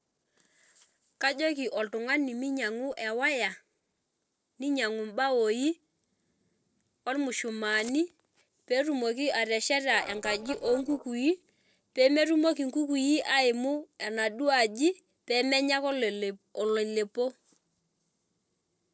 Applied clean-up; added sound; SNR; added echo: neural separator model SepFormer DNS4.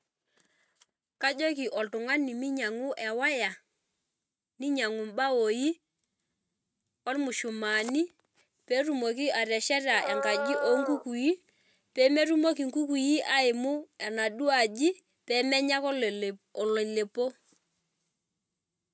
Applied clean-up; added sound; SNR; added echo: neural mask model RNNoise.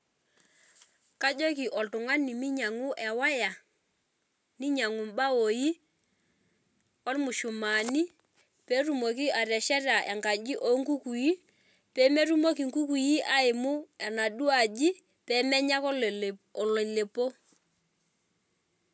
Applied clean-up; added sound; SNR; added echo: none; none; none; none.